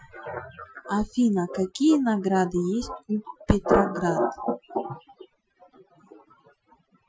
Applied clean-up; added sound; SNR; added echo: classical method Wiener filter.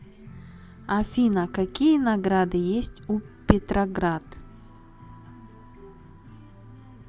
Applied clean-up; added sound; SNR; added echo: none; none; none; none.